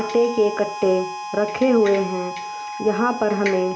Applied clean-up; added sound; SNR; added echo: none; Harmonica; 10 dB; none.